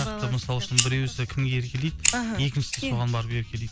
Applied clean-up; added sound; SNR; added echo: none; Fire; 5 dB; none.